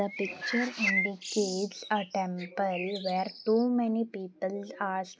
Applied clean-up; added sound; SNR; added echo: none; Bird; 6 dB; none.